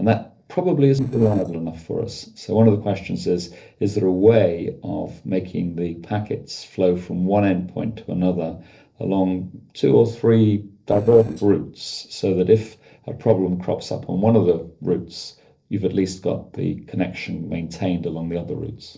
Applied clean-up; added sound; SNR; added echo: neural separator model SepFormer DNS4.